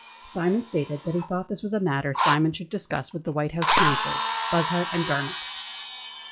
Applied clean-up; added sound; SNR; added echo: classical method log-MMSE.